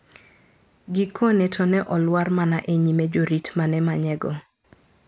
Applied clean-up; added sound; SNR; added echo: none; none; none; none.